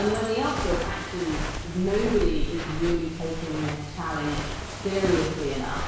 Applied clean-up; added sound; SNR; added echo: none; Walk, footsteps; 3 dB; reverberation time 1.1 s.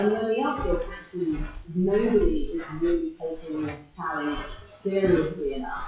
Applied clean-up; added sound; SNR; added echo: classical method WPE with log-MMSE.